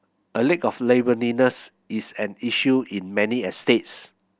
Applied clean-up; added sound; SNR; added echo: none; none; none; none.